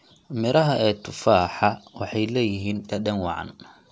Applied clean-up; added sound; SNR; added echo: none; none; none; none.